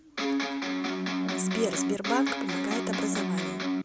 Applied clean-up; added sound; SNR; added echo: none; Electric guitar; -5 dB; none.